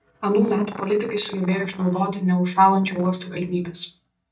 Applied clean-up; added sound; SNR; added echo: neural mask model DeepFilterNet 3.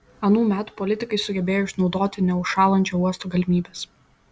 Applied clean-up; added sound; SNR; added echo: none; none; none; none.